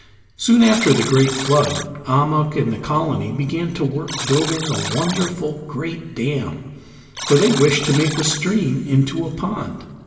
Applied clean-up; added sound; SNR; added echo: none; Alarm; 11 dB; reverberation time 2.3 s.